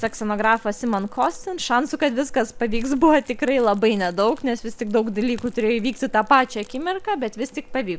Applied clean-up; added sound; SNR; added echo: none; Crackle; 14 dB; none.